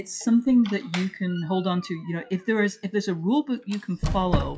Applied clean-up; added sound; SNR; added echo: classical method WPE with log-MMSE.